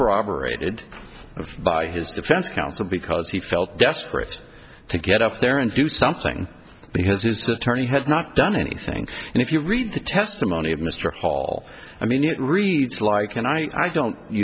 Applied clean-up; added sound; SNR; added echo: none; none; none; none.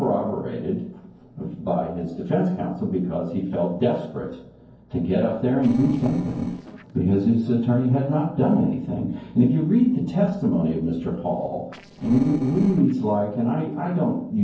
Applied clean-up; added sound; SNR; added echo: neural separator model SepFormer DNS4.